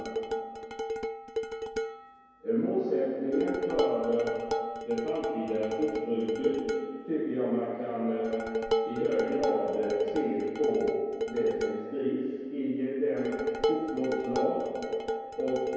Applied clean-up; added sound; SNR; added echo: none; Dishes, pots, and pans; 4 dB; reverberation time 2.2 s.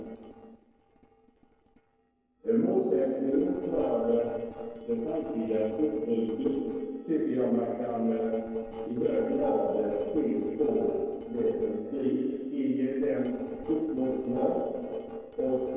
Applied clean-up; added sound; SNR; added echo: neural separator model SepFormer DNS4.